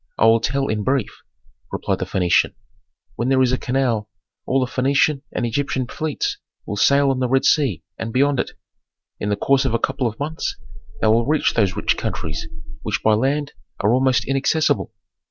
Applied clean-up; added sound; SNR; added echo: none; none; none; none.